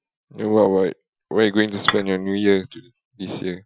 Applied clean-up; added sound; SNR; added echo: classical method Wiener filter.